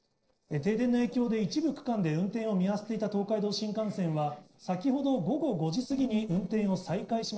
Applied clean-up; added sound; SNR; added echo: neural separator model SepFormer DNS4.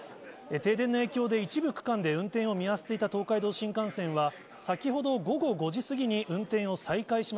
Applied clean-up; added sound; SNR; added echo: none; none; none; none.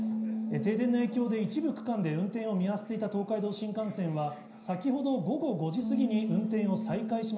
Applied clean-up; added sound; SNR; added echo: none; Bass guitar; 6 dB; reverberation time 0.5 s.